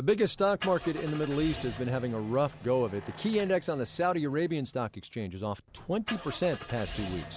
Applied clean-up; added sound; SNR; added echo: none; Engine starting / Car; 14 dB; none.